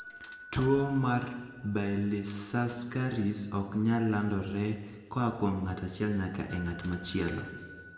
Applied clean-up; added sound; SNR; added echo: none; Bell / Doorbell; 9 dB; reverberation time 1.5 s.